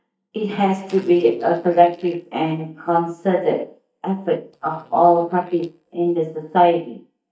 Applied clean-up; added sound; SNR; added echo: neural mask model DeepFilterNet 3.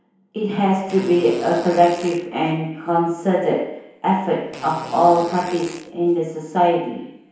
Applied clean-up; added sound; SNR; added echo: none; Fart; 17 dB; reverberation time 1.0 s.